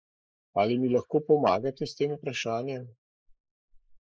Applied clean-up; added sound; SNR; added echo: neural mask model Resemble Enhance denoiser.